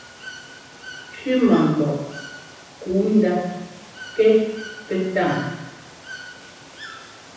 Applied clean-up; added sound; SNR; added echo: none; Water / Bird; 16 dB; reverberation time 1.1 s.